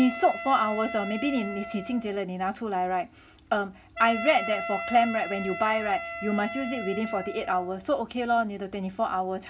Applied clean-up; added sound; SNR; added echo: none; Wind instrument, woodwind instrument; 10 dB; none.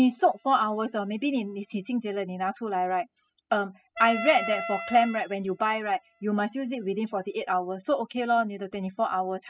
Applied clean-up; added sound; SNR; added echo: classical method spectral subtraction.